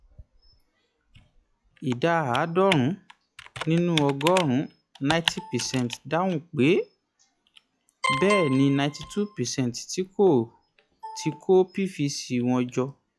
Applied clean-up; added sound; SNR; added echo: classical method log-MMSE.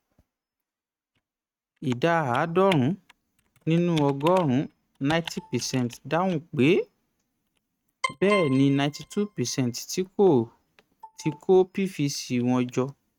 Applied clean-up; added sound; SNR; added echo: neural mask model RNNoise.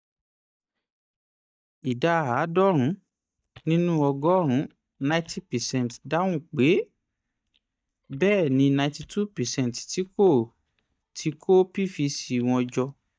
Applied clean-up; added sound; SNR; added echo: neural mask model DeepFilterNet 3.